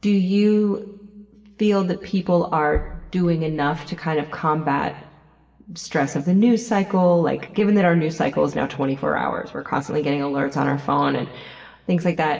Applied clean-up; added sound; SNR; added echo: none; none; none; reverberation time 1.6 s.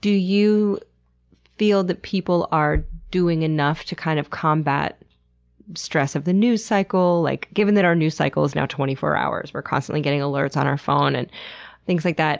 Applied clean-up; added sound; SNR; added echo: none; none; none; none.